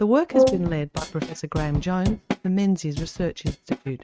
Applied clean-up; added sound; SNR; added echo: neural mask model RNNoise.